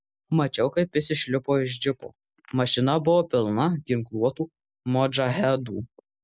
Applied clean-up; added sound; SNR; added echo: none; none; none; none.